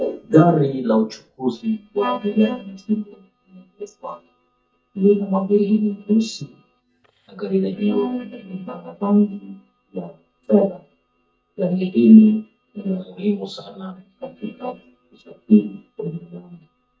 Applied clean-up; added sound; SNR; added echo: neural mask model DeepFilterNet 3.